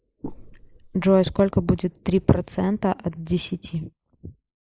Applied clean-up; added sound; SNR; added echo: neural mask model Resemble Enhance denoiser.